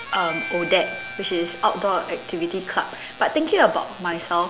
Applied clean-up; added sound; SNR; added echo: none; Harmonica; 13 dB; none.